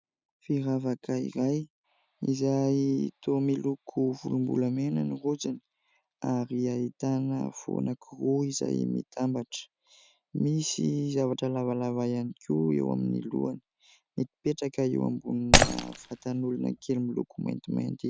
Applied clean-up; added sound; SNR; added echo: none; Shatter; -4 dB; none.